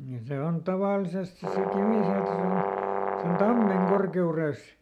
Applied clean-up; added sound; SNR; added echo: none; Brass instrument; 1 dB; none.